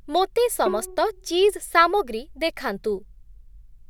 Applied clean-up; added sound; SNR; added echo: none; Bowed string instrument; 14 dB; none.